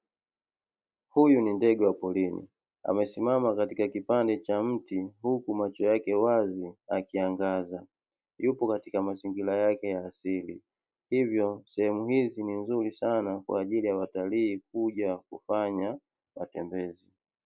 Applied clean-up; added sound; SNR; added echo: none; none; none; none.